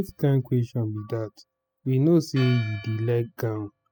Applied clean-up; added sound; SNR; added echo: classical method spectral subtraction.